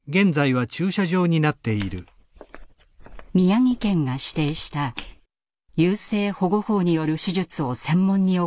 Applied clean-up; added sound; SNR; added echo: none; Walk, footsteps; 18 dB; none.